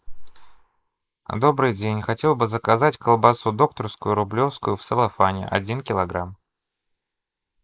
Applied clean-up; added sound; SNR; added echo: neural mask model Resemble Enhance denoiser.